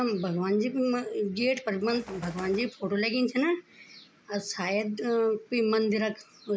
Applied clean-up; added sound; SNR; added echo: none; Bird; 16 dB; none.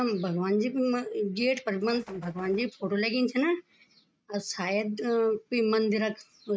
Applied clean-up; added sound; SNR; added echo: neural mask model RNNoise.